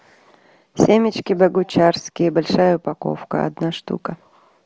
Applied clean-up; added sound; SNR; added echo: none; none; none; none.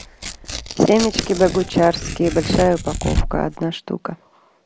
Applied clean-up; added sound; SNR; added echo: none; Tearing; 7 dB; none.